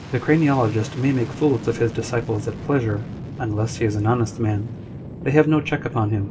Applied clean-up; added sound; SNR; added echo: none; Fixed-wing aircraft, airplane; 12 dB; reverberation time 1.4 s.